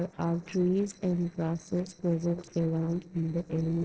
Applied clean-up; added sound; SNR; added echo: neural separator model SepFormer DNS4.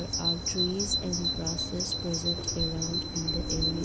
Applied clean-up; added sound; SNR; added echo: none; Bird vocalization, bird call, bird song; -3 dB; none.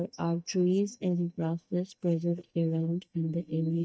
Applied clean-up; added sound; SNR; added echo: neural mask model DeepFilterNet 3.